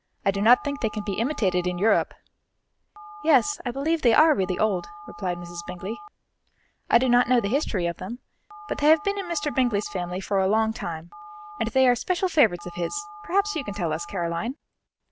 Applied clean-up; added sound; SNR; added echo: none; Telephone; 18 dB; none.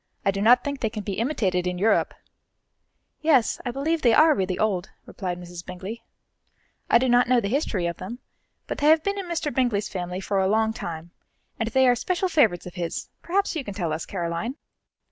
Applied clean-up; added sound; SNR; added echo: none; none; none; none.